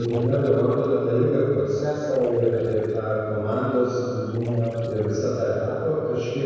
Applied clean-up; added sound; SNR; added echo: neural separator model SepFormer DNS4.